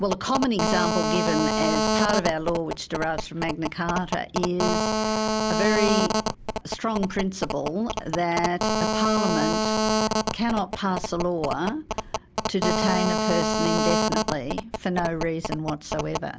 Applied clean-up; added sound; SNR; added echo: none; Telephone; -1 dB; none.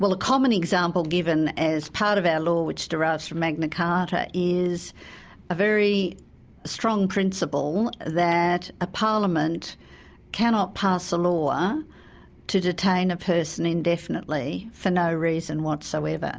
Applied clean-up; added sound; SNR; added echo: none; none; none; none.